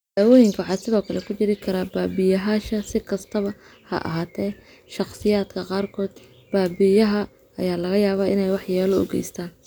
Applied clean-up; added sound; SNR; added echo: none; none; none; none.